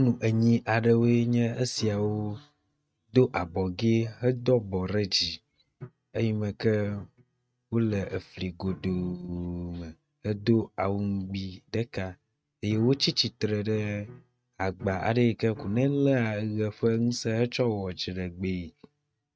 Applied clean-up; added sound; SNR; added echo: neural mask model RNNoise.